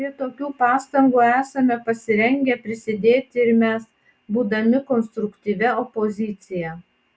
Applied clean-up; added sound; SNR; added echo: none; none; none; none.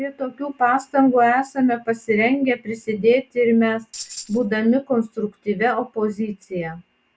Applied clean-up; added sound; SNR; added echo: none; Tambourine; 15 dB; none.